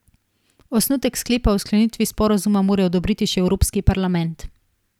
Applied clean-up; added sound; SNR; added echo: none; none; none; none.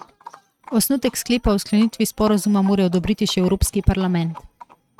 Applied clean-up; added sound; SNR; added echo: neural mask model RNNoise.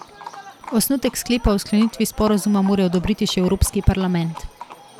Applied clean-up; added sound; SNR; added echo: none; Livestock, farm animals, working animals; 18 dB; none.